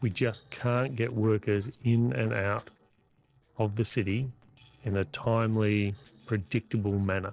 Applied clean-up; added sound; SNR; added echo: neural separator model SepFormer DNS4.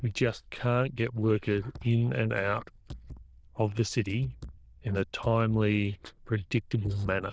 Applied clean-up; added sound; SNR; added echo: neural diffusion model UNIVERSE++.